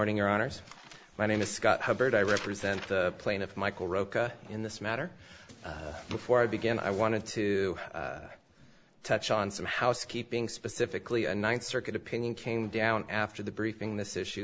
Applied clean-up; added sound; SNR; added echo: none; none; none; none.